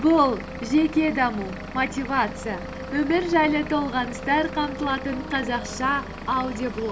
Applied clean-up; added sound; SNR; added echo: none; Engine / Vehicle; 12 dB; none.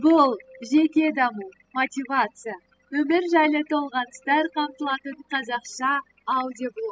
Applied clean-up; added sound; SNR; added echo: classical method spectral subtraction.